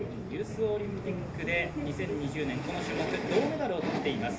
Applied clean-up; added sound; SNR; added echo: none; Car passing by; 12 dB; reverberation time 0.3 s.